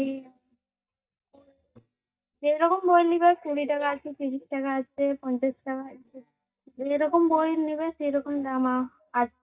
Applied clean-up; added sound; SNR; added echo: neural mask model DeepFilterNet 3.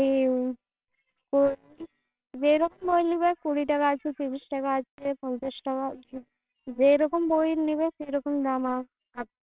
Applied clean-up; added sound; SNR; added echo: neural separator model SepFormer WHAMR!.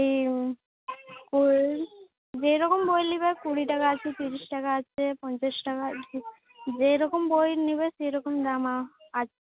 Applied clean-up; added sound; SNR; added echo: none; none; none; none.